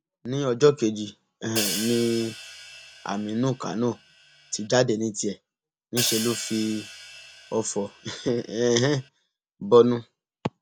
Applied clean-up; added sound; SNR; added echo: none; Hi-hat; 10 dB; none.